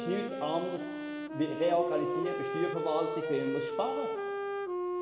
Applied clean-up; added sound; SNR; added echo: none; Wind instrument, woodwind instrument; 1 dB; reverberation time 1.5 s.